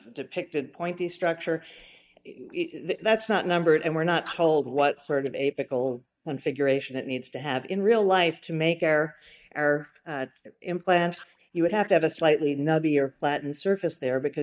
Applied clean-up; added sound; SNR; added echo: neural mask model DeepFilterNet 3.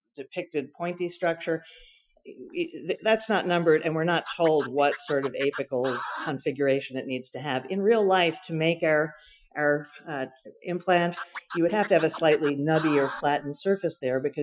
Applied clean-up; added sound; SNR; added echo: classical method Wiener filter.